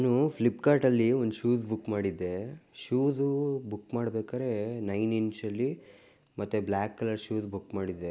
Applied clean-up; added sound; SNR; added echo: none; none; none; none.